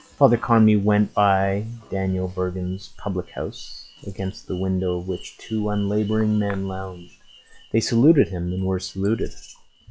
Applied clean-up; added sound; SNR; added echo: classical method log-MMSE.